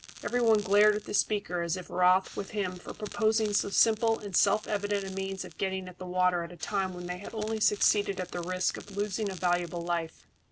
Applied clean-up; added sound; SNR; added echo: none; Crackle; 20 dB; none.